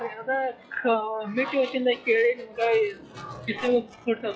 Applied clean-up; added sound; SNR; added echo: classical method log-MMSE.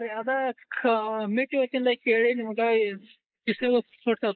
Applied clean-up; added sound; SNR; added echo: neural mask model Resemble Enhance denoiser.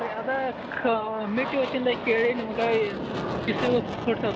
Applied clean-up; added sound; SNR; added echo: none; Aircraft; 5 dB; none.